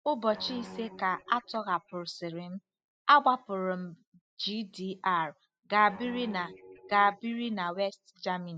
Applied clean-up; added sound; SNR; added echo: classical method spectral subtraction.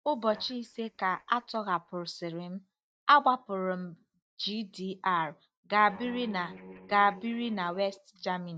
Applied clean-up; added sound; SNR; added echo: neural mask model DeepFilterNet 3.